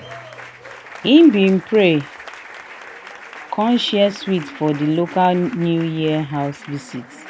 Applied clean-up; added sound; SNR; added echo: none; Applause; 18 dB; none.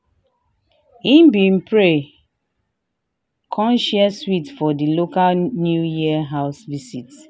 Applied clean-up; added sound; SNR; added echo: none; none; none; none.